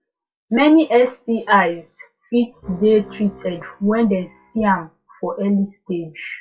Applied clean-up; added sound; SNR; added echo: classical method WPE with log-MMSE.